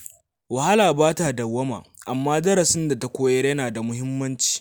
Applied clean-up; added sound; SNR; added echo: none; none; none; none.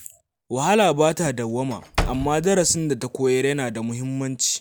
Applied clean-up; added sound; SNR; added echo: none; Slam / Wood; 9 dB; none.